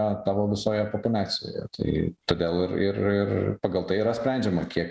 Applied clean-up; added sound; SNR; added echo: none; none; none; none.